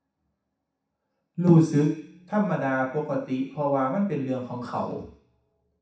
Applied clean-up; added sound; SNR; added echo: none; none; none; reverberation time 0.7 s.